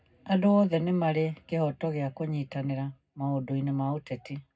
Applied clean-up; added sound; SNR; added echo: none; none; none; reverberation time 0.3 s.